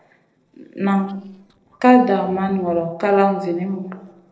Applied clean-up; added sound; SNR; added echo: neural separator model SepFormer DNS4.